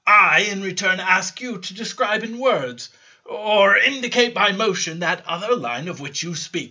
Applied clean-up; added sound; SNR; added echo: none; none; none; none.